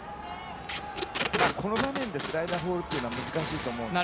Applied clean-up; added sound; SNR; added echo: none; Packing tape, duct tape; 2 dB; none.